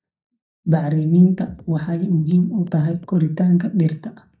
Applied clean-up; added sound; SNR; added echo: neural mask model DeepFilterNet 3.